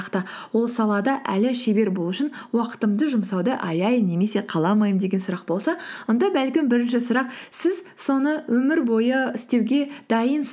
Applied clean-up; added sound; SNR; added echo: none; none; none; none.